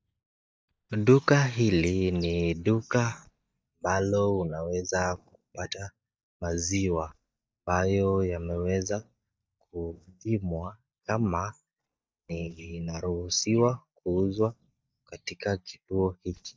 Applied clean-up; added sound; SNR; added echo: neural mask model DeepFilterNet 3.